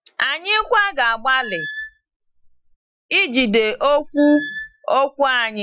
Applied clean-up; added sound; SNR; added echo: classical method Wiener filter.